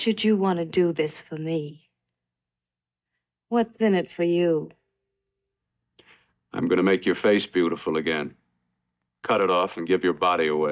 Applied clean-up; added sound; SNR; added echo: neural mask model DeepFilterNet 3.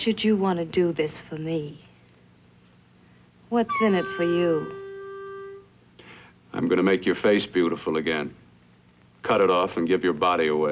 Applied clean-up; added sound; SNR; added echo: none; Wind instrument, woodwind instrument; 9 dB; none.